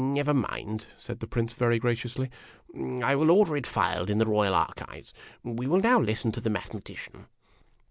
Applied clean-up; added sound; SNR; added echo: none; none; none; none.